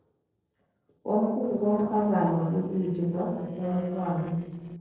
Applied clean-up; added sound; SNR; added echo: neural separator model SepFormer DNS4.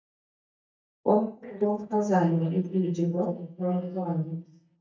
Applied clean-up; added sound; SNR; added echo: neural mask model DeepFilterNet 3.